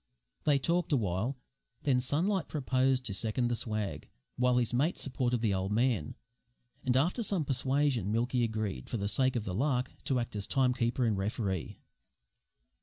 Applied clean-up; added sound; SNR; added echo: none; none; none; none.